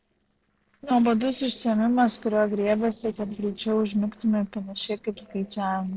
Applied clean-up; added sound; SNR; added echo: neural separator model SepFormer DNS4.